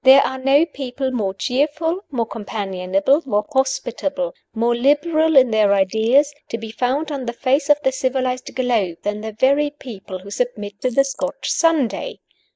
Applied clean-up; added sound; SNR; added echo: neural mask model Resemble Enhance denoiser.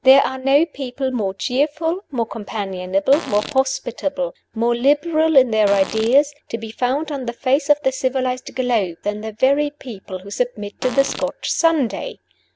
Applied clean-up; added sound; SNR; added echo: none; Fart; 14 dB; none.